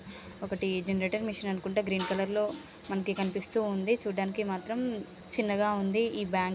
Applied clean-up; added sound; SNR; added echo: none; none; none; none.